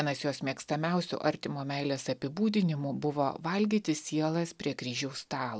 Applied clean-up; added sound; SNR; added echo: none; none; none; none.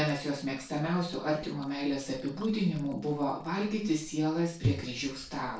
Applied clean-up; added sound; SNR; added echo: neural separator model SepFormer DNS4.